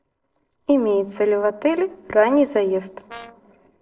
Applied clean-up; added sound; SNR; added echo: neural separator model SepFormer DNS4.